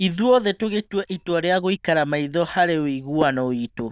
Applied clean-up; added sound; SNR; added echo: neural diffusion model UNIVERSE++.